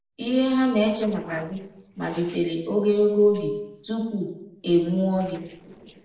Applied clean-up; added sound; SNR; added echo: neural separator model SepFormer DNS4.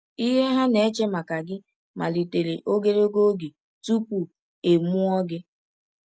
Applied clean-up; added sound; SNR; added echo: none; none; none; none.